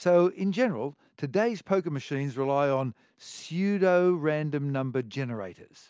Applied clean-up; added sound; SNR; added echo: none; none; none; none.